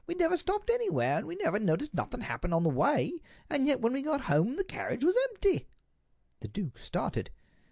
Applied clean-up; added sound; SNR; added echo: none; none; none; none.